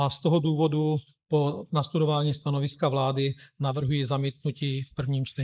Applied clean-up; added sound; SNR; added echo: neural mask model Resemble Enhance denoiser.